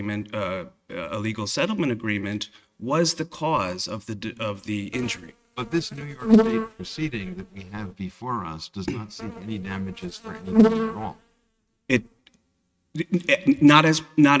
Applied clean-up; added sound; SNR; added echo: neural mask model RNNoise.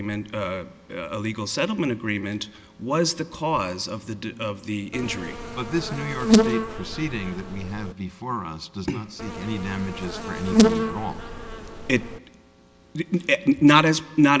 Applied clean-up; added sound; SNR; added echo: none; Insect; -1 dB; none.